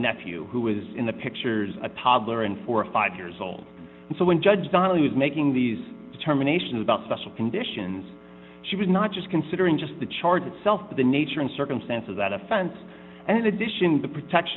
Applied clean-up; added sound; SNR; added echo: none; none; none; none.